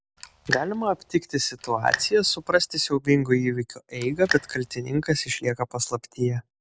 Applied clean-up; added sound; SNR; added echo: none; Raindrop; 9 dB; none.